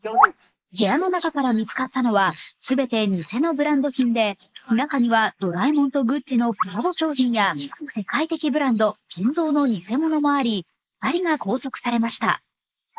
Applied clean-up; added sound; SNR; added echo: neural mask model Resemble Enhance denoiser.